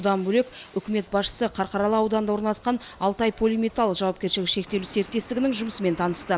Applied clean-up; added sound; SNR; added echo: none; none; none; none.